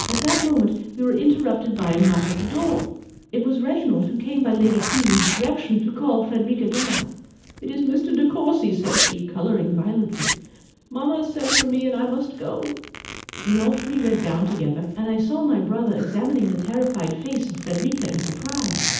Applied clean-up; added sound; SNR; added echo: none; Zipper (clothing); 8 dB; reverberation time 0.8 s.